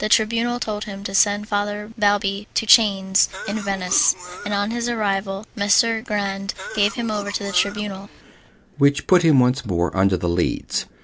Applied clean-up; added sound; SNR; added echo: none; Cough; 15 dB; none.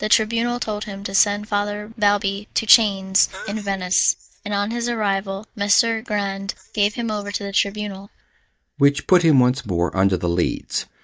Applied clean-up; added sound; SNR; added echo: neural mask model DeepFilterNet 3.